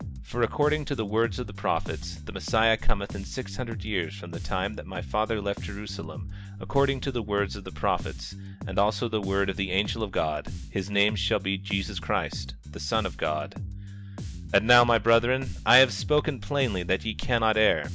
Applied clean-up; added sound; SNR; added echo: none; Bass guitar; 11 dB; none.